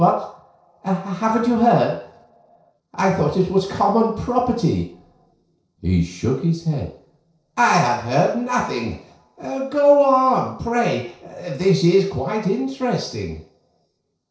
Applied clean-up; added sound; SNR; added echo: neural separator model SepFormer DNS4.